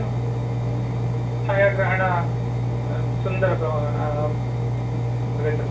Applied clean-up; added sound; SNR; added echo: none; Engine; -4 dB; reverberation time 0.3 s.